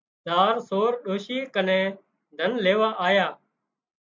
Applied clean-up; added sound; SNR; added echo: none; none; none; none.